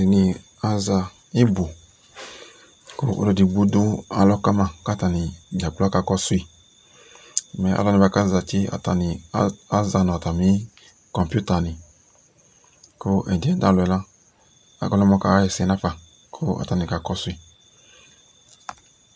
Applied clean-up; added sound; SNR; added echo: none; none; none; none.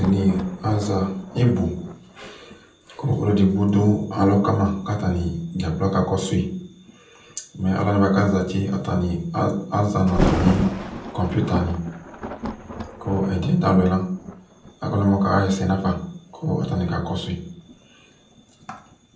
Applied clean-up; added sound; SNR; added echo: none; Thunder; 11 dB; reverberation time 0.6 s.